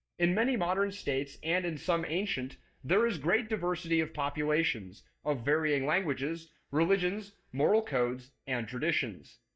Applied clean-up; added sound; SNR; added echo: neural mask model DeepFilterNet 3.